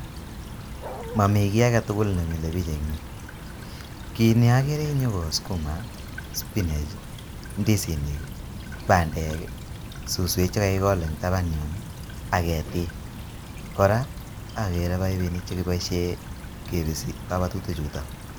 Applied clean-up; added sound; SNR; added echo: none; Bark + Stream / Trickle, dribble; 11 dB; none.